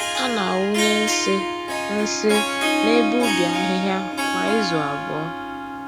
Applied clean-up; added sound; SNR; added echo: none; Harp; 0 dB; none.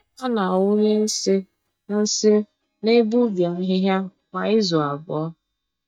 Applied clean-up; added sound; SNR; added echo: neural mask model DeepFilterNet 3.